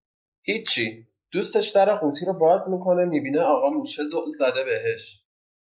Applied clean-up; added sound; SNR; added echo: neural mask model Resemble Enhance denoiser.